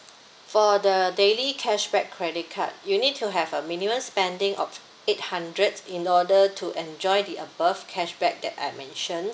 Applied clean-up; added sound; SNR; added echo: none; none; none; none.